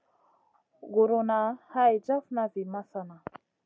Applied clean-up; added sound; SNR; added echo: none; none; none; none.